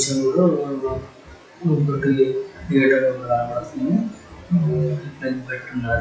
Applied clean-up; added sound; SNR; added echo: classical method WPE with log-MMSE.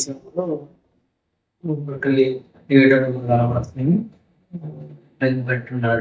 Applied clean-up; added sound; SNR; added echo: neural mask model DeepFilterNet 3.